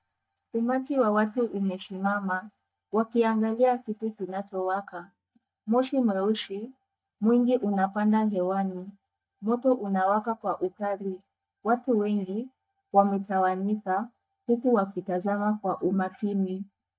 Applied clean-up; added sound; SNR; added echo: neural mask model DeepFilterNet 3.